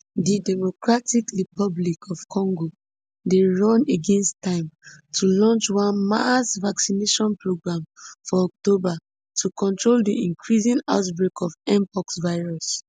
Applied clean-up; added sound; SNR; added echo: none; none; none; none.